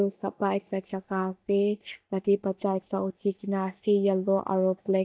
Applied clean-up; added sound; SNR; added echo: neural mask model DeepFilterNet 3.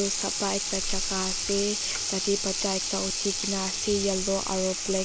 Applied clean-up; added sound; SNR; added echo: none; Sink (filling or washing) / Water tap, faucet; 0 dB; none.